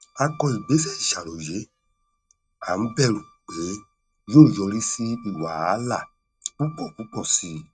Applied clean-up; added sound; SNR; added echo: neural mask model RNNoise.